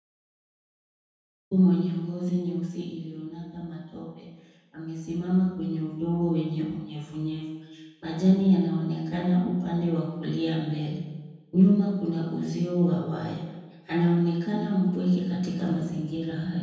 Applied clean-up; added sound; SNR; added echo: none; none; none; reverberation time 1.2 s.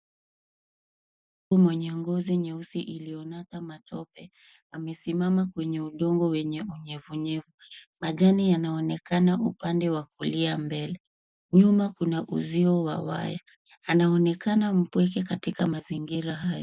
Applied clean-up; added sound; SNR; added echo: none; none; none; none.